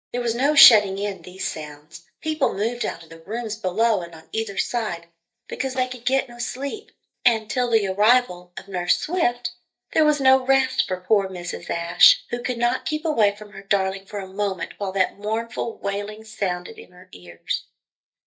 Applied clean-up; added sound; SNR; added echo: neural mask model DeepFilterNet 3.